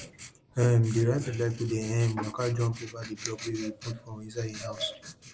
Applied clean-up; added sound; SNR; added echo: neural mask model Resemble Enhance denoiser.